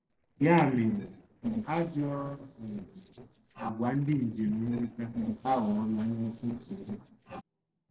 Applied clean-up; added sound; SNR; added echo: neural separator model SepFormer DNS4.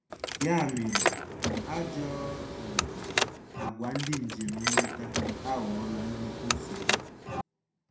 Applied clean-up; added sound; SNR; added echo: none; Car; -3 dB; reverberation time 0.4 s.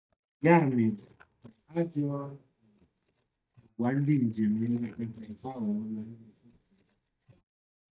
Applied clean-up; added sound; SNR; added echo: neural mask model DeepFilterNet 3.